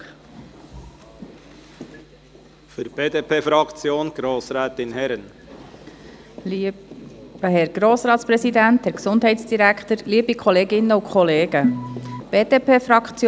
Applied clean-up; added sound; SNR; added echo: none; Organ; 5 dB; none.